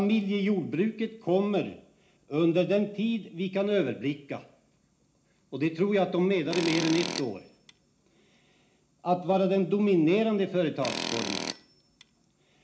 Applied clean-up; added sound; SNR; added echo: none; Tools; 7 dB; reverberation time 0.4 s.